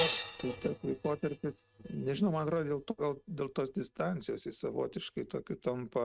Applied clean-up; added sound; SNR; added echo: neural mask model RNNoise.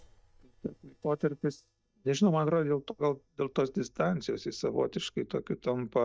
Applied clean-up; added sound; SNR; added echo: neural mask model DeepFilterNet 3.